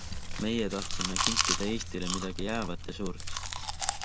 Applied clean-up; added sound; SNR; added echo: none; Chewing, mastication; -3 dB; none.